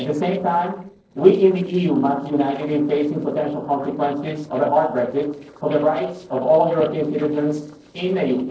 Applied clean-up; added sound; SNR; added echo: neural separator model SepFormer DNS4.